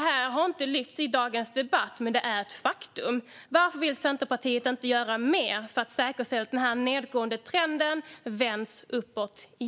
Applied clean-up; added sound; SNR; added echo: none; none; none; none.